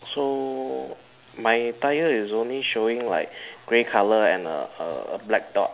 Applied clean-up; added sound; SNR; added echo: none; none; none; none.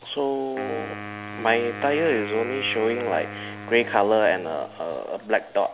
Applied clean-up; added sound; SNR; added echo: none; Wind instrument, woodwind instrument; 12 dB; none.